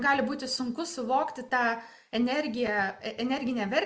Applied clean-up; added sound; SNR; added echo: none; none; none; none.